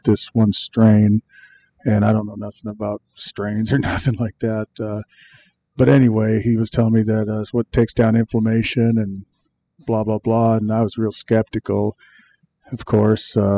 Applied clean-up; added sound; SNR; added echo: classical method spectral subtraction.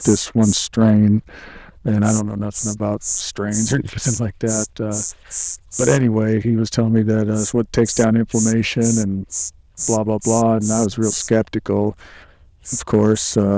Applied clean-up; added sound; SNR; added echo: neural diffusion model UNIVERSE++.